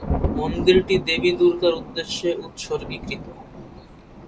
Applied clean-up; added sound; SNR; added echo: none; Thunder; 7 dB; none.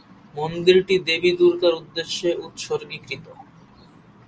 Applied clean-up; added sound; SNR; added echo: none; none; none; none.